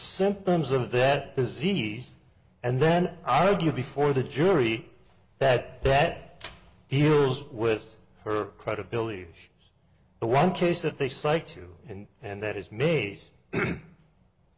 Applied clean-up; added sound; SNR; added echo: none; none; none; none.